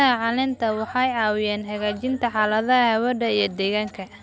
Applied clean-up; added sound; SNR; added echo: none; none; none; none.